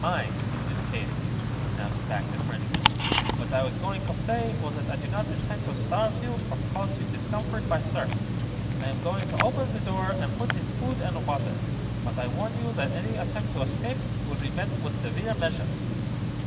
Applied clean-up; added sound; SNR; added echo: none; Tick-tock; -5 dB; reverberation time 2.1 s.